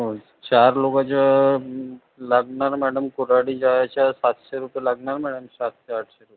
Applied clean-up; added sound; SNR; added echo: none; none; none; none.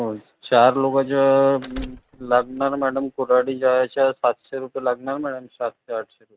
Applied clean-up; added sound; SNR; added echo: neural mask model RNNoise.